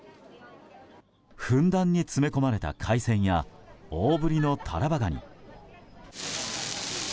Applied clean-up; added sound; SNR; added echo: none; none; none; none.